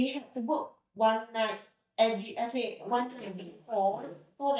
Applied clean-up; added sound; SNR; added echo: neural mask model DeepFilterNet 3.